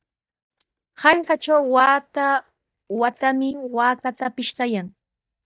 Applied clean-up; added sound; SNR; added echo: neural mask model DeepFilterNet 3.